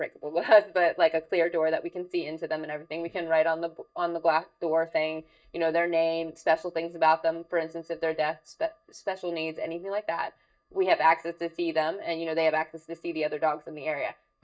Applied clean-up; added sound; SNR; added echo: neural mask model DeepFilterNet 3.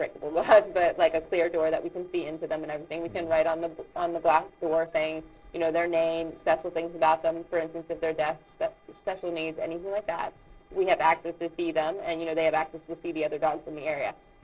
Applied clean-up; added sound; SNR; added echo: neural separator model SepFormer DNS4.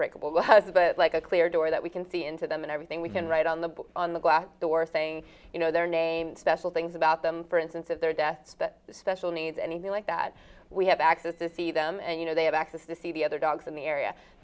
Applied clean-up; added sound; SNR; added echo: none; none; none; none.